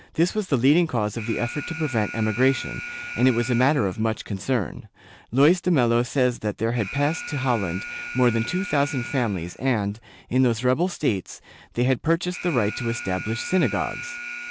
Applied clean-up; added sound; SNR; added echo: none; Alarm; 13 dB; none.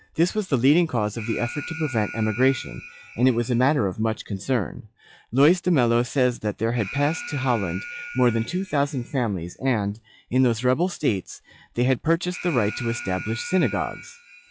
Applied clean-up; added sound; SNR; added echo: classical method log-MMSE.